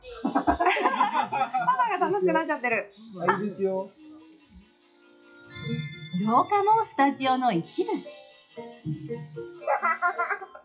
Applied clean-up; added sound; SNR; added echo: classical method WPE with log-MMSE.